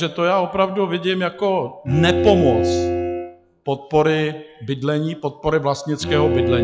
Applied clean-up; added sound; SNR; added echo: classical method log-MMSE.